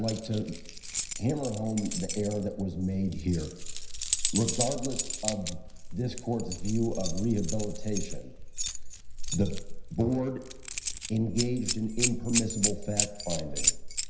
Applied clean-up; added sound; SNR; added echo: none; Keys jangling; 0 dB; reverberation time 0.9 s.